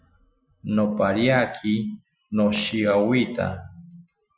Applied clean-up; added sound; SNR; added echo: classical method Wiener filter.